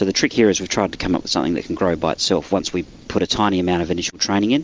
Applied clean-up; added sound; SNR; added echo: none; none; none; none.